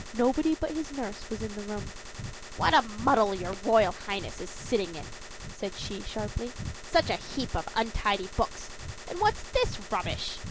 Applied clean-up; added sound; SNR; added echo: none; Breathing + Gunshot, gunfire; 10 dB; none.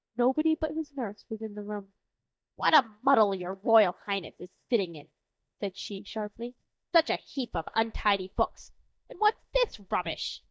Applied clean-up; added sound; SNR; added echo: neural mask model DeepFilterNet 3.